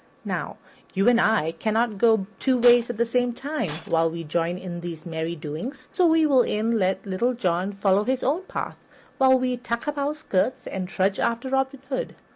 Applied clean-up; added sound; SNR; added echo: none; Shatter; 19 dB; none.